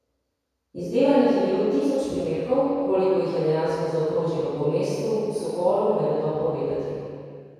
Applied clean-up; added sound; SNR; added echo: none; none; none; reverberation time 2.2 s.